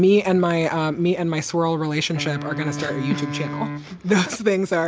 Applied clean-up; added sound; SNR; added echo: none; Wind instrument, woodwind instrument; 10 dB; none.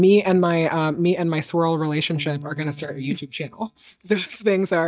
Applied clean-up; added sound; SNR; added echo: neural mask model DeepFilterNet 3.